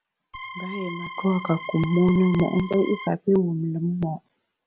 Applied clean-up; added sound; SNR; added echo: none; Organ; 13 dB; none.